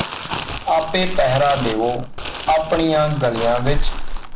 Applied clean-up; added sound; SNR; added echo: none; Crumpling, crinkling; 3 dB; none.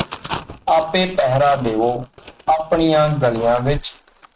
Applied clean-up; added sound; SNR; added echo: neural mask model RNNoise.